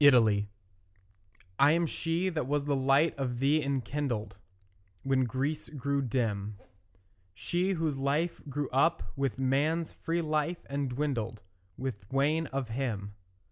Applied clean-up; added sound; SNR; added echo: none; none; none; none.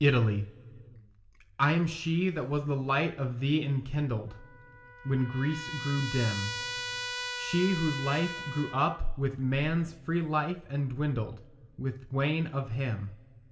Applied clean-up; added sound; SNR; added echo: none; Trumpet; 12 dB; reverberation time 1.9 s.